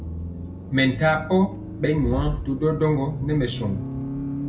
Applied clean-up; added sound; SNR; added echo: none; Accelerating, revving, vroom; 7 dB; reverberation time 0.4 s.